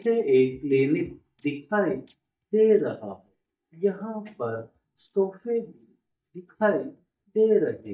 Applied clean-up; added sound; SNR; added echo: neural mask model DeepFilterNet 3.